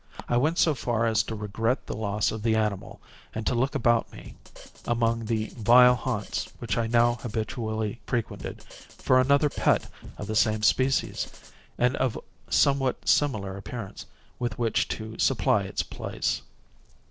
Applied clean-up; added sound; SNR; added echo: neural separator model SepFormer DNS4.